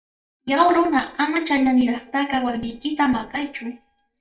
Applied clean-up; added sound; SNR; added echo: neural mask model DeepFilterNet 3.